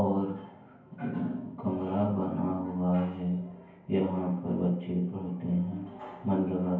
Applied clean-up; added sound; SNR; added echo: none; none; none; reverberation time 0.9 s.